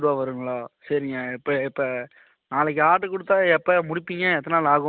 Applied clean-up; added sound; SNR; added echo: none; none; none; none.